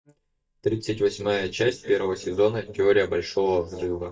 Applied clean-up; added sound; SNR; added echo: neural mask model DeepFilterNet 3.